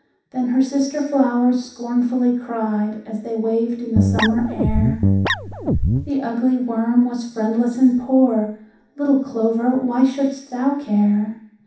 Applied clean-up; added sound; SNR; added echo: none; Guitar; -1 dB; reverberation time 0.7 s.